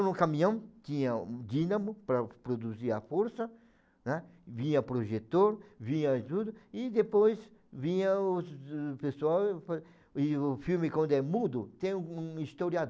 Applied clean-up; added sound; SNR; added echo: none; none; none; none.